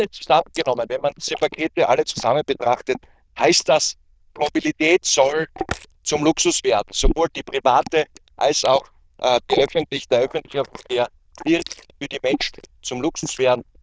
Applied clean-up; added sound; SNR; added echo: neural diffusion model UNIVERSE++.